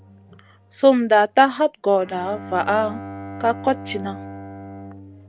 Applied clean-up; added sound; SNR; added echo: none; Bowed string instrument; 15 dB; none.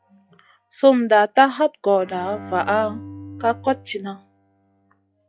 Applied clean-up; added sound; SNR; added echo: classical method log-MMSE.